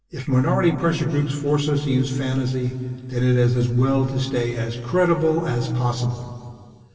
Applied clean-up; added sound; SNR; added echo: none; none; none; reverberation time 2.4 s.